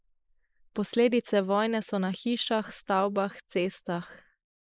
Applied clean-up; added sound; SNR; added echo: neural mask model Resemble Enhance denoiser.